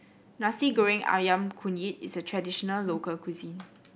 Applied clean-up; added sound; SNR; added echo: none; Whoosh, swoosh, swish; 19 dB; none.